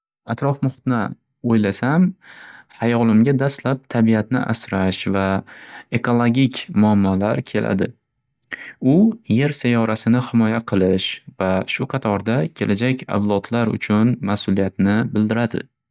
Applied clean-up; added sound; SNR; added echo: neural mask model DeepFilterNet 3.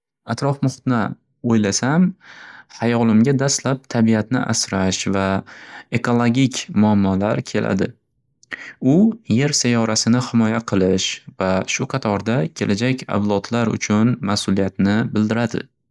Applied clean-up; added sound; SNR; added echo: neural mask model Resemble Enhance denoiser.